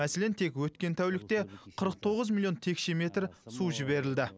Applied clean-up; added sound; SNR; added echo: none; none; none; none.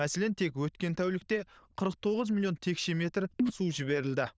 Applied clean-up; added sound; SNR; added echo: neural diffusion model UNIVERSE++.